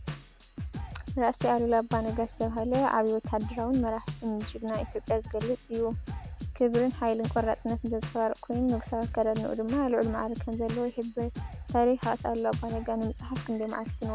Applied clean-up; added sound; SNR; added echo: none; Drum kit; 9 dB; none.